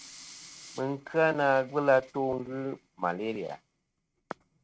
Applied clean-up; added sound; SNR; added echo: neural mask model RNNoise.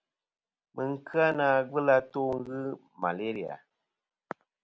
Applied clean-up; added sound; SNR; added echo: none; none; none; none.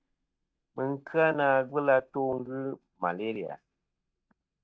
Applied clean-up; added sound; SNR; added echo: neural mask model DeepFilterNet 3.